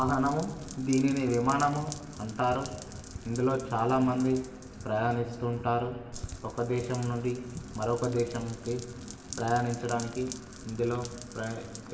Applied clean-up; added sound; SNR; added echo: none; Rain; 17 dB; reverberation time 1.2 s.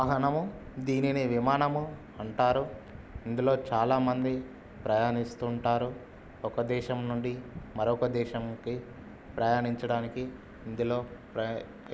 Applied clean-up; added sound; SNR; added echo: none; none; none; none.